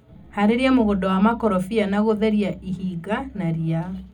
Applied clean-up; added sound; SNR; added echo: none; none; none; reverberation time 0.4 s.